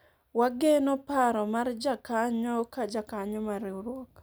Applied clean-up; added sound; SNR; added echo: none; none; none; none.